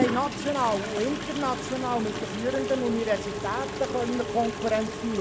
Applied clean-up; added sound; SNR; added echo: none; Toilet flush + Engine / Mechanisms; 4 dB; none.